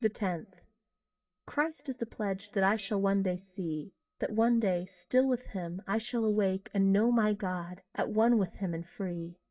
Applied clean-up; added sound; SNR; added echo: neural mask model DeepFilterNet 3.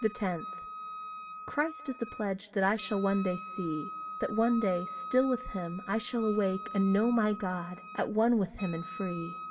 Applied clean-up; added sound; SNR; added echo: none; Wind instrument, woodwind instrument; 11 dB; reverberation time 0.3 s.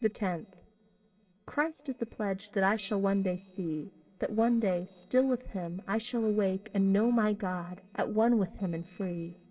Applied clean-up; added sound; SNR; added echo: neural separator model SepFormer DNS4.